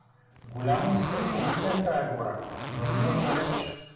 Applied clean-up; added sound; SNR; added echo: none; Zipper (clothing); 3 dB; reverberation time 1.1 s.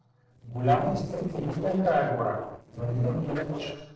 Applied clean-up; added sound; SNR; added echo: neural separator model SepFormer DNS4.